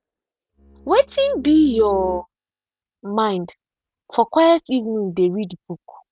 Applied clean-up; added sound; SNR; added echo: neural mask model RNNoise.